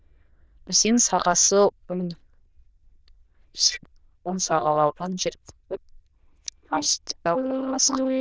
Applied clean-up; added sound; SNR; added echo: neural diffusion model UNIVERSE++.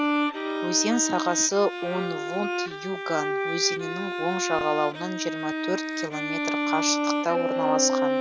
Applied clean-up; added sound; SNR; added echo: none; Bowed string instrument; -1 dB; none.